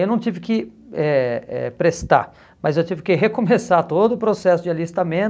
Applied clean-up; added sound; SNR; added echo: none; none; none; none.